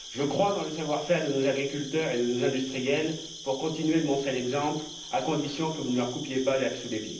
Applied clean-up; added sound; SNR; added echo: none; Cricket; 13 dB; reverberation time 0.6 s.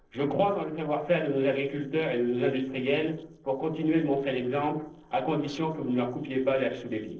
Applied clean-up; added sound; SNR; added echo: neural separator model SepFormer DNS4.